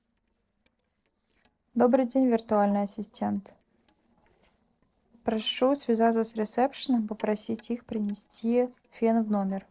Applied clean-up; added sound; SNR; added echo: neural separator model SepFormer DNS4.